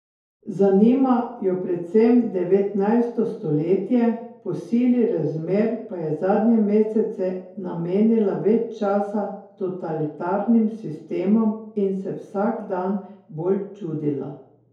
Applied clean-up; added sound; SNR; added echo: none; none; none; reverberation time 2.3 s.